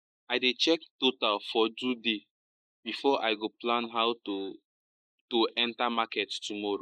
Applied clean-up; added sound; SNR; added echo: neural mask model Resemble Enhance denoiser.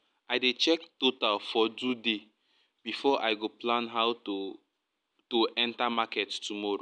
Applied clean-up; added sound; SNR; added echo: none; none; none; none.